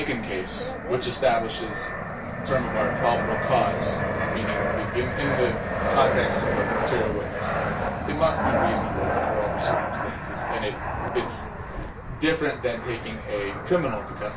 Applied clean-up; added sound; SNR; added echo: none; Fixed-wing aircraft, airplane; -1 dB; reverberation time 0.3 s.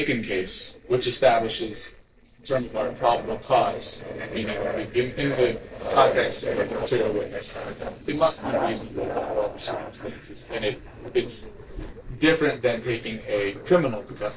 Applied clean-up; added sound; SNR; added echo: neural separator model SepFormer DNS4.